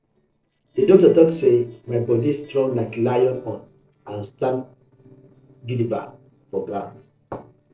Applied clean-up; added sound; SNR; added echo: neural separator model SepFormer DNS4.